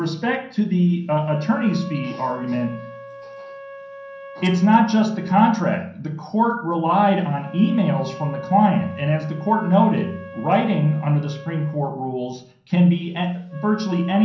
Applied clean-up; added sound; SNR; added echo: none; Wind instrument, woodwind instrument; 19 dB; reverberation time 0.6 s.